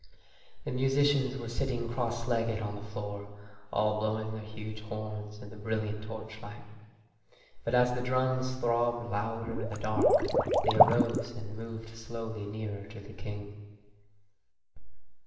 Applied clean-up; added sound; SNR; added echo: none; Liquid; -3 dB; reverberation time 1.2 s.